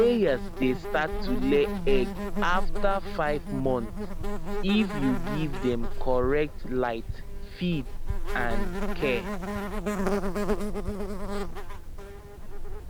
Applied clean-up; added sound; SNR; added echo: none; Insect; -1 dB; none.